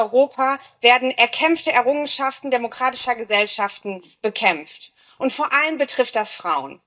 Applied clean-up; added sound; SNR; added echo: neural mask model DeepFilterNet 3.